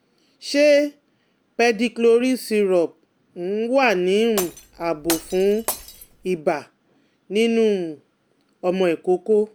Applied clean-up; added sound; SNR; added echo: none; Glass; 12 dB; none.